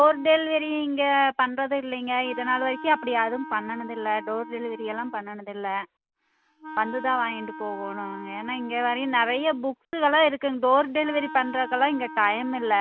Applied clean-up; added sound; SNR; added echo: none; Wind instrument, woodwind instrument; 15 dB; none.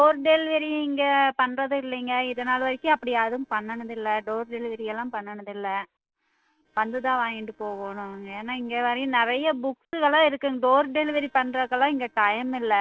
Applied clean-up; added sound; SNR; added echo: neural separator model SepFormer DNS4.